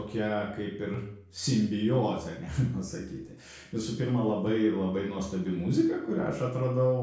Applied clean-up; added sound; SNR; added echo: neural separator model SepFormer DNS4.